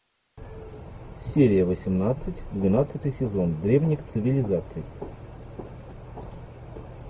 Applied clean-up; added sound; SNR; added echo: none; none; none; none.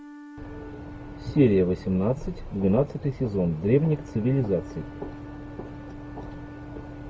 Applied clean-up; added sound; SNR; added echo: none; Wind instrument, woodwind instrument; 18 dB; none.